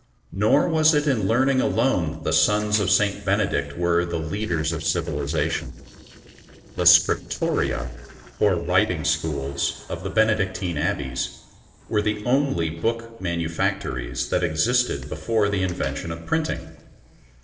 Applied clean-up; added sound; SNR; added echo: neural separator model SepFormer DNS4.